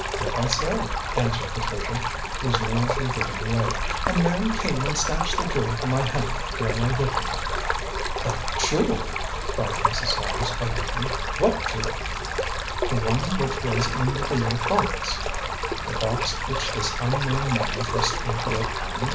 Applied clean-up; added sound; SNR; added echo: none; Stream; -1 dB; none.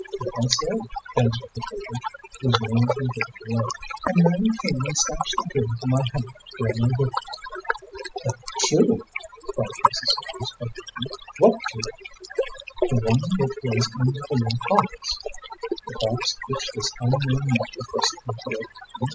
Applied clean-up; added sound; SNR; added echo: classical method spectral subtraction.